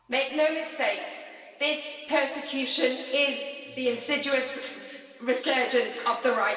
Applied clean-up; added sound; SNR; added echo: none; none; none; reverberation time 2.3 s.